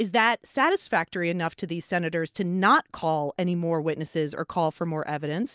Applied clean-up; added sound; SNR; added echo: none; none; none; none.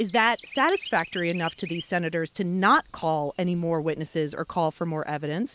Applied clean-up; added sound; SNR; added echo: neural mask model Resemble Enhance denoiser.